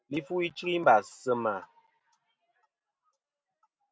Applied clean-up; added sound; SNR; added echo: none; none; none; none.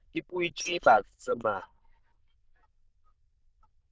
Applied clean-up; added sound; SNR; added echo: neural diffusion model UNIVERSE++.